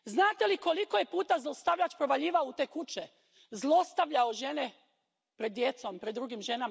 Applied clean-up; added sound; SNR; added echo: none; none; none; none.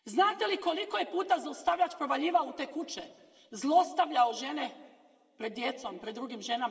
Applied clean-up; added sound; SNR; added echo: none; none; none; reverberation time 2.0 s.